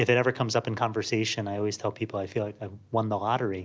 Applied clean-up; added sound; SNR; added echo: none; none; none; none.